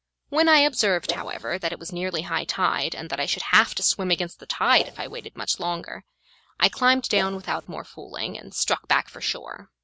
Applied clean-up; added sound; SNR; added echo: none; Whoosh, swoosh, swish; 11 dB; none.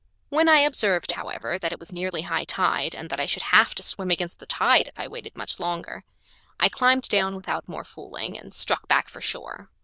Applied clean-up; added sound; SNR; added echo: neural diffusion model UNIVERSE++.